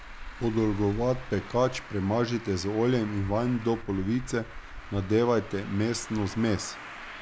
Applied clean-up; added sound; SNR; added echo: none; Traffic noise, roadway noise; 13 dB; none.